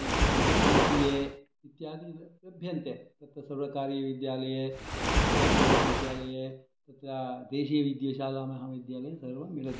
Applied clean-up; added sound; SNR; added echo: none; Waves, surf; -3 dB; none.